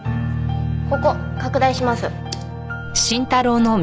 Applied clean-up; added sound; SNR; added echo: none; none; none; none.